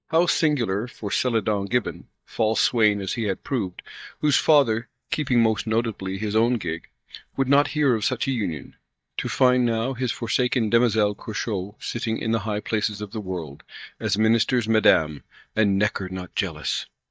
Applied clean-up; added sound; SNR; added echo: neural mask model DeepFilterNet 3.